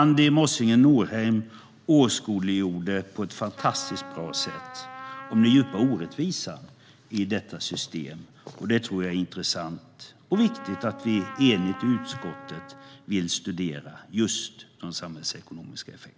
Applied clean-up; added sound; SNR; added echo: none; Trumpet; 17 dB; none.